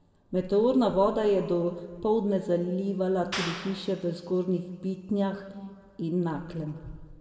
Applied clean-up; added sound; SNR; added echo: none; Clapping; 14 dB; reverberation time 1.4 s.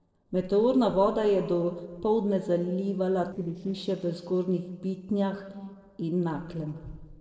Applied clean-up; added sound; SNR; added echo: neural separator model SepFormer DNS4.